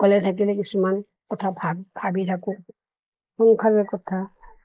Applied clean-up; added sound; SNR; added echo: neural mask model Resemble Enhance denoiser.